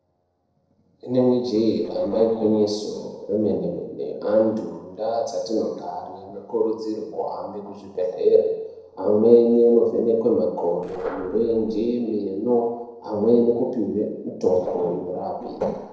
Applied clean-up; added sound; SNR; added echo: neural separator model SepFormer DNS4.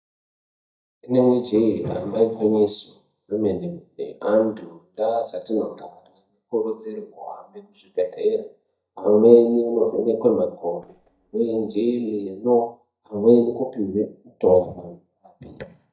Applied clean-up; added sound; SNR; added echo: neural mask model DeepFilterNet 3.